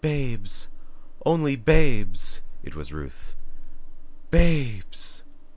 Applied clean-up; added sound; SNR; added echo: none; none; none; none.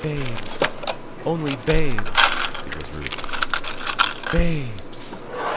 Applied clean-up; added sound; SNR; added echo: none; Mechanisms; 3 dB; none.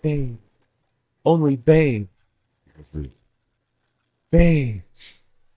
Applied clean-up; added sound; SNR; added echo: neural mask model DeepFilterNet 3.